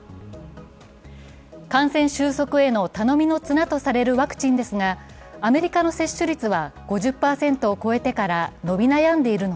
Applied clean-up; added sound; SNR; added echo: none; none; none; none.